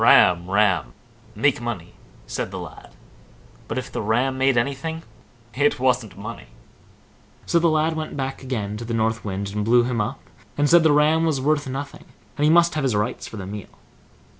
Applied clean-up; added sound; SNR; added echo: none; none; none; none.